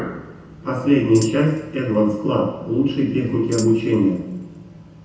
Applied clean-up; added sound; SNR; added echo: none; Tambourine; 20 dB; reverberation time 0.9 s.